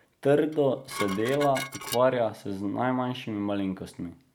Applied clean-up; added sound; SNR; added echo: none; Dishes, pots, and pans; 11 dB; none.